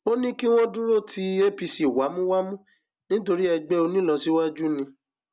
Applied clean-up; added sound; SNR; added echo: none; none; none; none.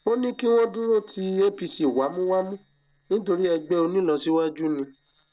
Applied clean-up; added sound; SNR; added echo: neural separator model SepFormer DNS4.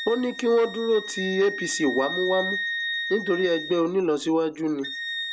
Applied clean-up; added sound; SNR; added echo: none; Wind instrument, woodwind instrument; 7 dB; none.